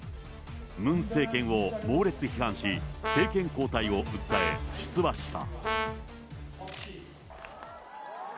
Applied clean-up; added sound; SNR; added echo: none; Brass instrument; 4 dB; none.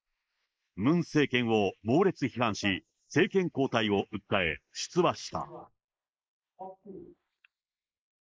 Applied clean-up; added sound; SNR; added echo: neural mask model Resemble Enhance denoiser.